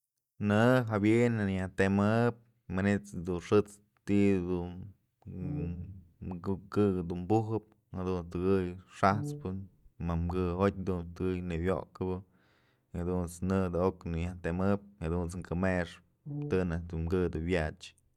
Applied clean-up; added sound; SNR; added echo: neural mask model DeepFilterNet 3.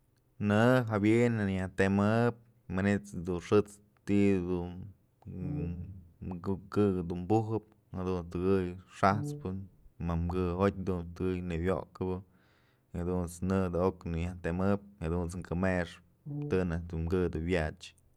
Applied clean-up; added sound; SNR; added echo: none; Brass instrument; 11 dB; none.